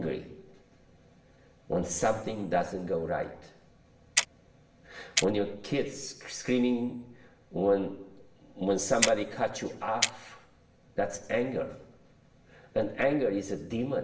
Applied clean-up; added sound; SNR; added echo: none; Clock; 3 dB; reverberation time 0.9 s.